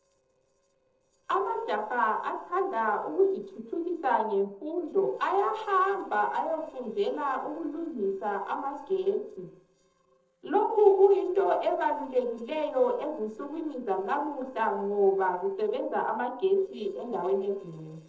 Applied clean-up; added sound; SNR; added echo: neural separator model SepFormer DNS4.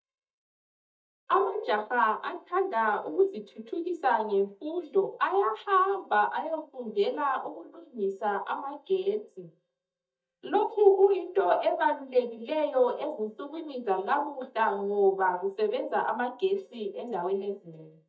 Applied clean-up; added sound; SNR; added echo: neural mask model DeepFilterNet 3.